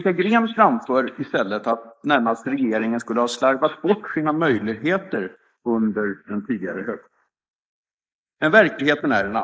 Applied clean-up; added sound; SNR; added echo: neural mask model Resemble Enhance denoiser.